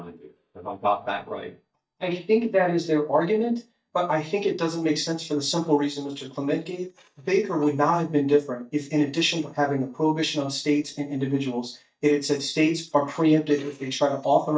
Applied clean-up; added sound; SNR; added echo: neural mask model DeepFilterNet 3.